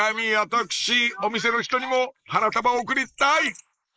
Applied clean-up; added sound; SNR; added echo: neural mask model Resemble Enhance denoiser.